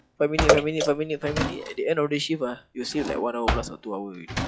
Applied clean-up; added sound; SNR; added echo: classical method log-MMSE.